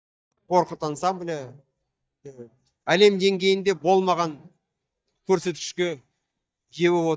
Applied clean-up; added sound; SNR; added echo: neural mask model DeepFilterNet 3.